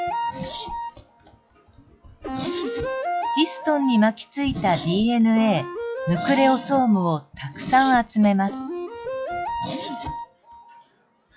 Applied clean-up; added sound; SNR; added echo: classical method log-MMSE.